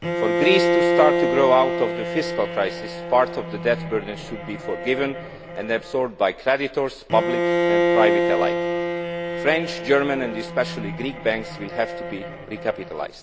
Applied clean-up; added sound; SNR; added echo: none; Bowed string instrument; 1 dB; none.